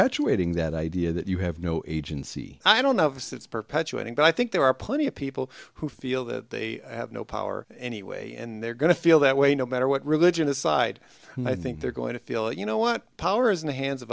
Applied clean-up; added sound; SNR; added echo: none; none; none; none.